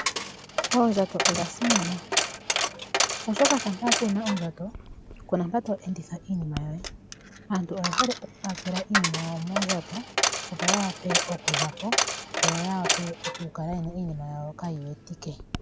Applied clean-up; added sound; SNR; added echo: none; Coin (dropping); 0 dB; none.